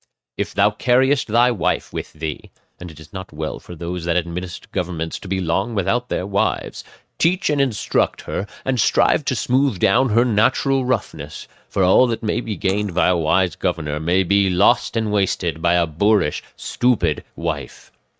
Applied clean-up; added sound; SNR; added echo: neural mask model RNNoise.